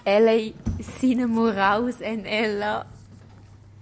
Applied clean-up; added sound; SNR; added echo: none; Sliding door; 15 dB; none.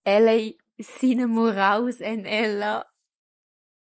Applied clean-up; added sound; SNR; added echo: neural mask model Resemble Enhance denoiser.